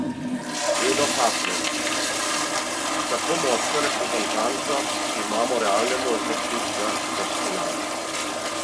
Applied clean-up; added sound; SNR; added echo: none; Toilet flush; -4 dB; none.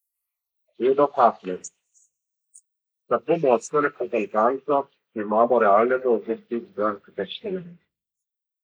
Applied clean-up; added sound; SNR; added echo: neural mask model Resemble Enhance denoiser.